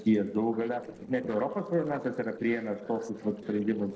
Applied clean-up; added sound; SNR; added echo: neural separator model SepFormer DNS4.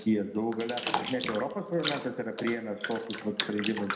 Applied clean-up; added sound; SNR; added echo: none; Bathtub (filling or washing); 2 dB; reverberation time 0.8 s.